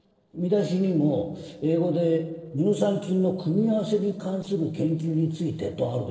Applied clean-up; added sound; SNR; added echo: neural separator model SepFormer DNS4.